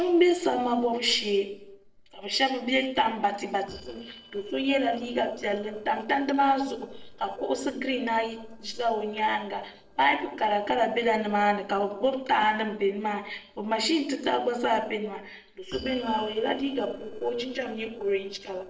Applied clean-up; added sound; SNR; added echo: neural separator model SepFormer DNS4.